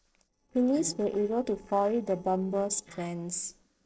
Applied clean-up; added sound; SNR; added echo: neural separator model SepFormer DNS4.